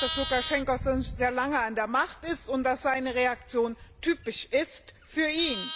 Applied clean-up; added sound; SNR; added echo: none; Livestock, farm animals, working animals; 9 dB; none.